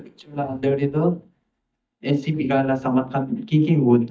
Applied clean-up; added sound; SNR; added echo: neural mask model DeepFilterNet 3.